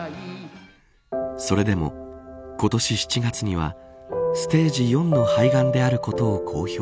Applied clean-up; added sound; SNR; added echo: none; none; none; none.